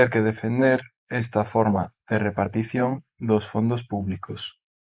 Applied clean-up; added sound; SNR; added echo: neural mask model Resemble Enhance denoiser.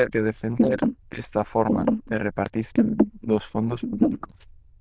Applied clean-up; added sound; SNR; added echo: neural diffusion model UNIVERSE++.